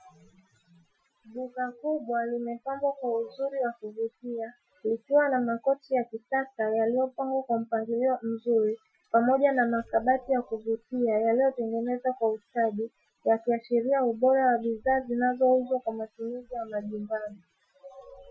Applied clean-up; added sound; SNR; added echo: classical method Wiener filter.